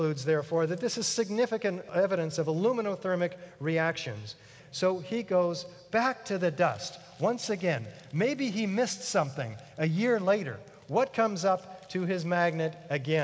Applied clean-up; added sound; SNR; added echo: none; none; none; none.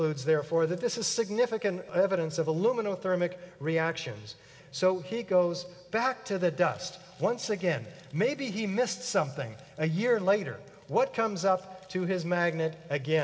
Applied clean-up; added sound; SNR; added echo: none; none; none; reverberation time 0.2 s.